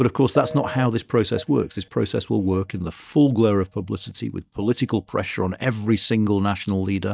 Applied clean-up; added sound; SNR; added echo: neural mask model DeepFilterNet 3.